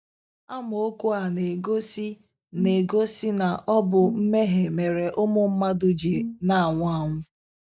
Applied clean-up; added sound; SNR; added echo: neural mask model DeepFilterNet 3.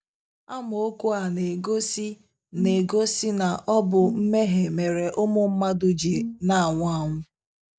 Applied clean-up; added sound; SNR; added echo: none; Brass instrument; 10 dB; none.